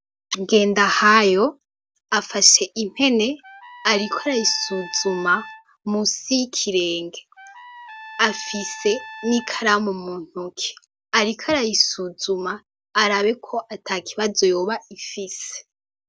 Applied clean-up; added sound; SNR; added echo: none; Trumpet; 18 dB; none.